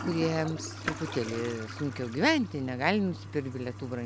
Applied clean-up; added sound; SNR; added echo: none; Toilet flush; 9 dB; none.